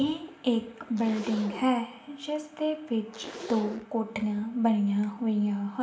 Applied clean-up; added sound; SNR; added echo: none; Zipper (clothing); 16 dB; reverberation time 0.8 s.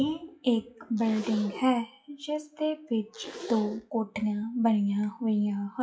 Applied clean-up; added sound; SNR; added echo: classical method WPE with log-MMSE.